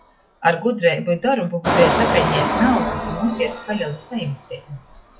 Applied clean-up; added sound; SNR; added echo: classical method log-MMSE.